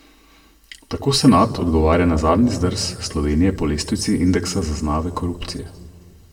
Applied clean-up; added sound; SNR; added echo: none; none; none; reverberation time 1.2 s.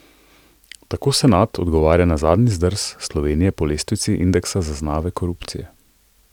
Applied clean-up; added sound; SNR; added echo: none; none; none; none.